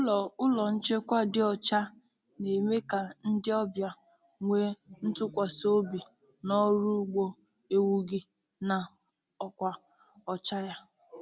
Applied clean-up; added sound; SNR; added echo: none; none; none; none.